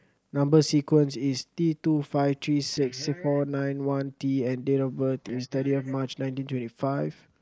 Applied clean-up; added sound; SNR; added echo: neural mask model Resemble Enhance denoiser.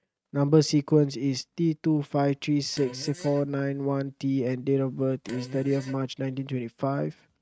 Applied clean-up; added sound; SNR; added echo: neural mask model RNNoise.